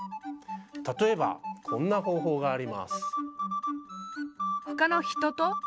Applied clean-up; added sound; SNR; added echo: none; none; none; none.